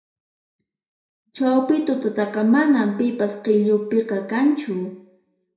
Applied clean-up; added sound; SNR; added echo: none; none; none; reverberation time 0.6 s.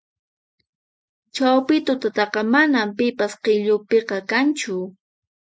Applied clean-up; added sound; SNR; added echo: none; none; none; none.